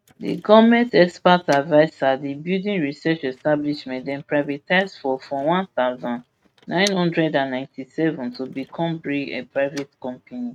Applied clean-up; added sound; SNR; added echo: neural mask model RNNoise.